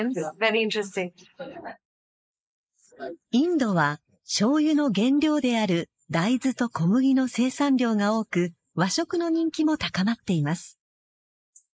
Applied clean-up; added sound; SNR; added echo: neural mask model Resemble Enhance denoiser.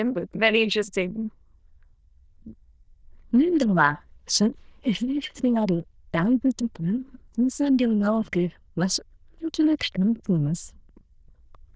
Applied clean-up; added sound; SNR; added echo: neural diffusion model UNIVERSE++.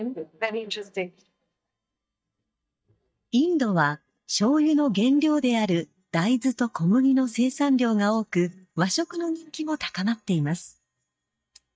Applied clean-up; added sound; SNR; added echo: neural mask model DeepFilterNet 3.